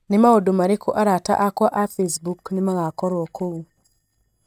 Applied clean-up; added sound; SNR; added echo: neural mask model DeepFilterNet 3.